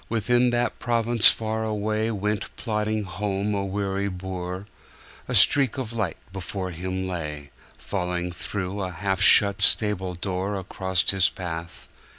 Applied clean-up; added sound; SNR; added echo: none; none; none; none.